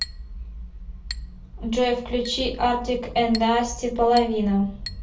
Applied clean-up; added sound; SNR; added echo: none; Chink, clink; 17 dB; reverberation time 0.4 s.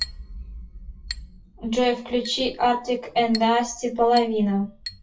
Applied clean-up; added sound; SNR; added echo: classical method WPE with log-MMSE.